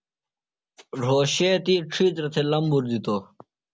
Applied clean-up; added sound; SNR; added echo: none; none; none; none.